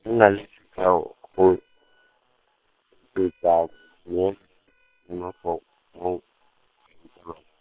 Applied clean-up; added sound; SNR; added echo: neural separator model SepFormer WHAM!.